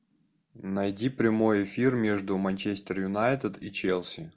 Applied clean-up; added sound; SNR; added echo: none; none; none; none.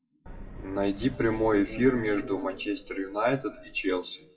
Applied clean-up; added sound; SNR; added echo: classical method WPE with log-MMSE.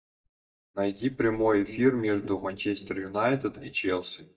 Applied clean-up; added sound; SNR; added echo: neural mask model DeepFilterNet 3.